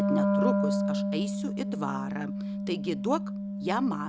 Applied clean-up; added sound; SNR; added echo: none; Wind instrument, woodwind instrument; -4 dB; none.